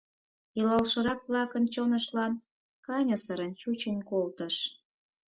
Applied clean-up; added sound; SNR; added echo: none; none; none; none.